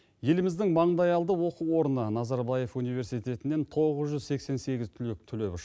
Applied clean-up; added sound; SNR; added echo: none; none; none; none.